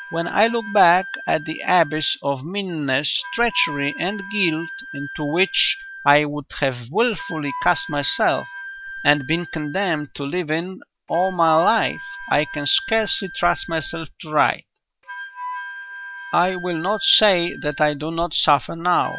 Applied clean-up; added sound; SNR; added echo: none; Wind instrument, woodwind instrument; 14 dB; none.